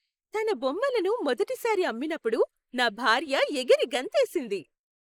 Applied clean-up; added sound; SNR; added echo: neural mask model Resemble Enhance denoiser.